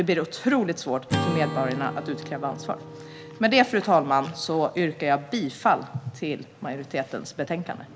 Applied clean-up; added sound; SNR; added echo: none; Acoustic guitar / Strum; 11 dB; none.